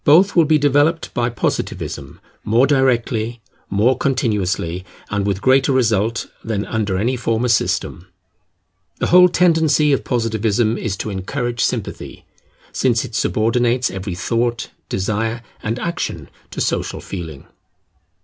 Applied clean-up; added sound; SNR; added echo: none; none; none; none.